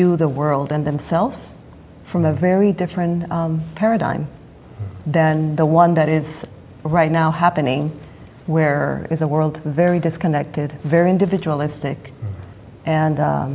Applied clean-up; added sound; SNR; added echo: none; none; none; none.